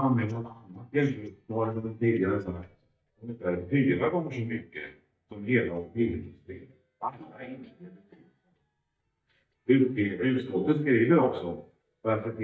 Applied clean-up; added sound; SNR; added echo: neural mask model DeepFilterNet 3.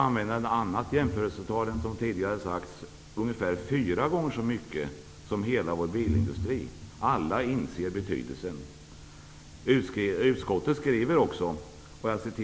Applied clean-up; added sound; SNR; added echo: none; none; none; none.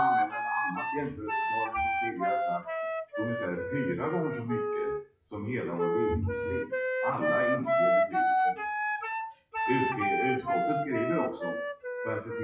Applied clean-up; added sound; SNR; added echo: classical method WPE with log-MMSE.